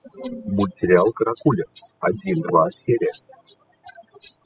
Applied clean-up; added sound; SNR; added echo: classical method spectral subtraction.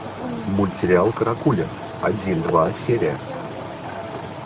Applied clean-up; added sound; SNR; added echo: none; none; none; none.